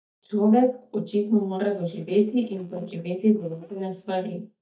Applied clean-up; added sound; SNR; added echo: neural mask model DeepFilterNet 3.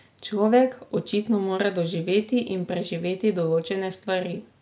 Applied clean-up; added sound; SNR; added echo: none; none; none; none.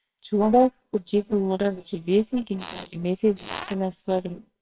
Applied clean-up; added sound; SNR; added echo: neural separator model SepFormer WHAMR!.